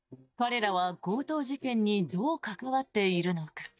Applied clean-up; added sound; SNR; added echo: neural mask model DeepFilterNet 3.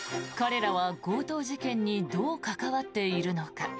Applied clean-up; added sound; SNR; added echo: none; Chicken, rooster; 15 dB; none.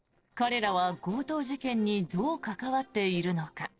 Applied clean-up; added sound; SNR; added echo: neural separator model SepFormer DNS4.